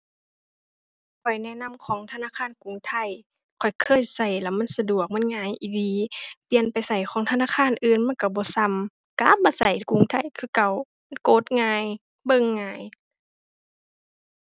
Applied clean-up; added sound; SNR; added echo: none; none; none; none.